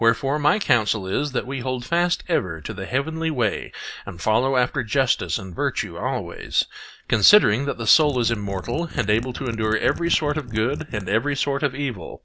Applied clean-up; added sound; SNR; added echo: none; Mechanisms; 13 dB; none.